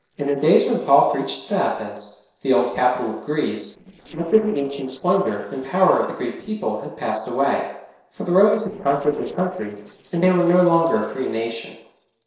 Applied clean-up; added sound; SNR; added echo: neural separator model SepFormer DNS4.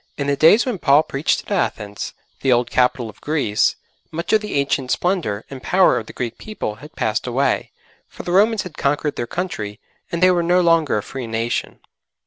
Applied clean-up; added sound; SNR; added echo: none; none; none; none.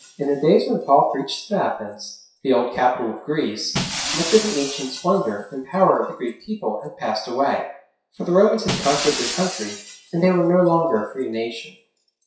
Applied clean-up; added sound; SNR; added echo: classical method WPE with log-MMSE.